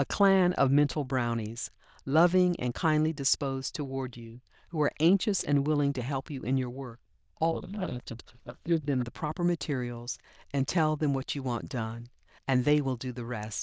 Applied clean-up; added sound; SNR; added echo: neural diffusion model UNIVERSE++.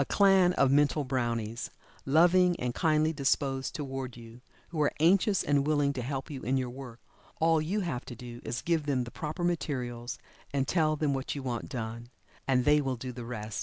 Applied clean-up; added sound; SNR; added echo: none; none; none; none.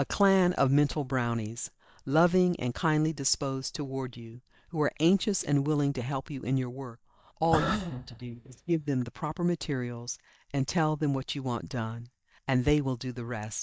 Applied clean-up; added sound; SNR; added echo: neural mask model DeepFilterNet 3.